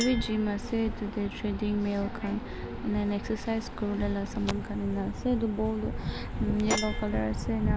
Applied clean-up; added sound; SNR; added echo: none; Chink, clink; 17 dB; none.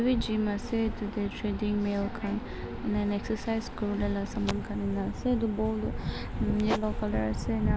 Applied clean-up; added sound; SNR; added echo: none; none; none; none.